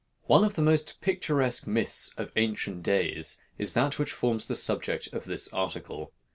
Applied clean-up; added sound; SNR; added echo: none; none; none; none.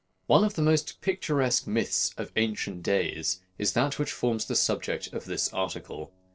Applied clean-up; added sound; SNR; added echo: neural separator model SepFormer DNS4.